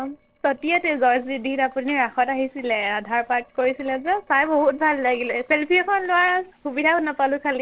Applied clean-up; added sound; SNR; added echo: neural separator model SepFormer DNS4.